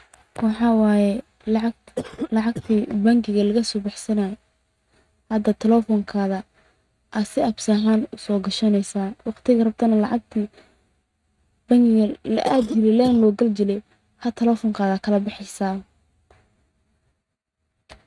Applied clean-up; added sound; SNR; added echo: neural mask model RNNoise.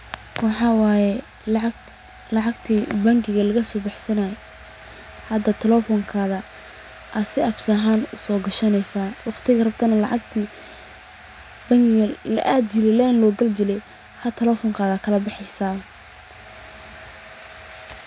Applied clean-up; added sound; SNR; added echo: none; none; none; none.